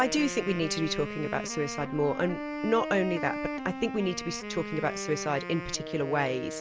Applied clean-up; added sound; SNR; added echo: none; Wind instrument, woodwind instrument; 7 dB; none.